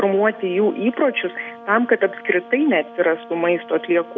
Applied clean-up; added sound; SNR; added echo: none; Brass instrument; 19 dB; none.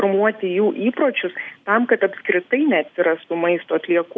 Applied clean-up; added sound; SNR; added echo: none; none; none; none.